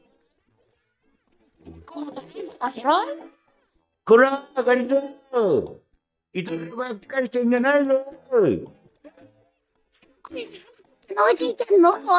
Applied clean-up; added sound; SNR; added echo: neural mask model DeepFilterNet 3.